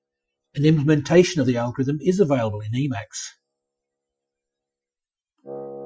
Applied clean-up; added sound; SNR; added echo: classical method Wiener filter.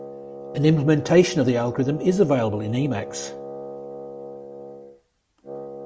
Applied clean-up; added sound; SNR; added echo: none; Wind instrument, woodwind instrument; 13 dB; none.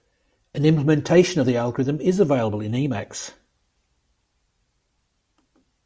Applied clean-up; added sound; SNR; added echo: none; none; none; none.